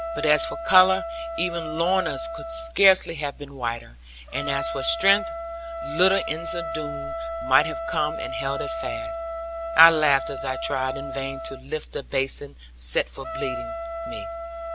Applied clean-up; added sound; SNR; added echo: none; Trumpet; 7 dB; none.